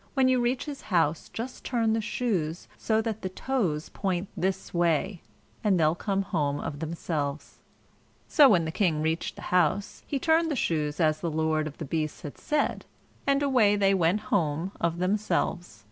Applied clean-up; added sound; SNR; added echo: none; none; none; none.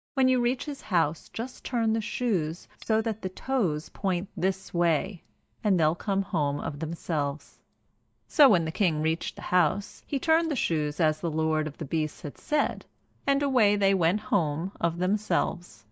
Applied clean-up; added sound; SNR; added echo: neural mask model DeepFilterNet 3.